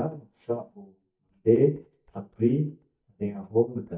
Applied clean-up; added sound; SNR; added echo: neural mask model DeepFilterNet 3.